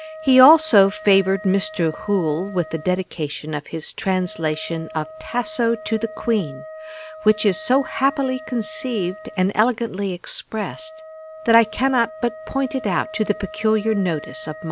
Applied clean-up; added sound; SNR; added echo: none; Wind instrument, woodwind instrument; 17 dB; none.